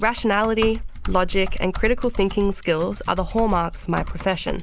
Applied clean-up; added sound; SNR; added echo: none; Typing; 5 dB; none.